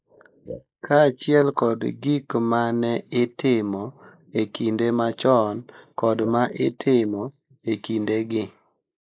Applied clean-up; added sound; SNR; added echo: neural mask model Resemble Enhance denoiser.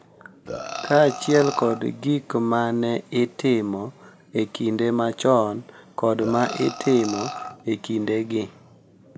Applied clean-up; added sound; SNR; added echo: none; Burping, eructation; 10 dB; none.